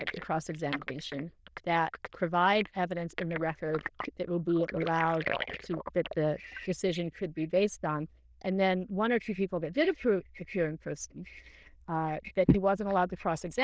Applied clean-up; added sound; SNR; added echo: neural diffusion model UNIVERSE++.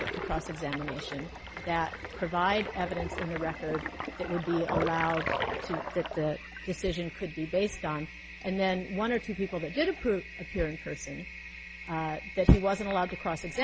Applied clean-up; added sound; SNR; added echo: none; Toilet flush; 8 dB; none.